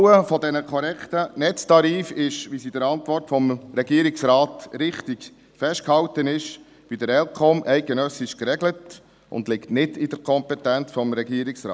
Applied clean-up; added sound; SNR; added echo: none; none; none; none.